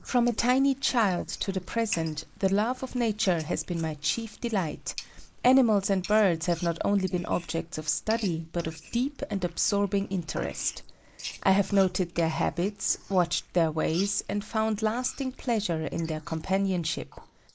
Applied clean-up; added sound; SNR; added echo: neural mask model Resemble Enhance denoiser.